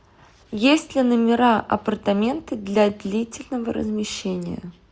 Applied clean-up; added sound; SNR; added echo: none; none; none; none.